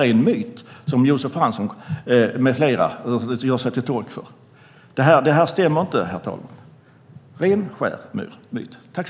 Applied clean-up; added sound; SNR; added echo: none; none; none; none.